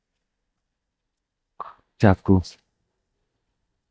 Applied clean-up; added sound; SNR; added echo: neural mask model DeepFilterNet 3.